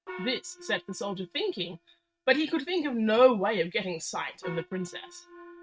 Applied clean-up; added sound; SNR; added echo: neural mask model RNNoise.